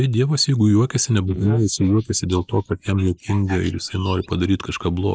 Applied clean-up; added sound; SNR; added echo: neural mask model Resemble Enhance denoiser.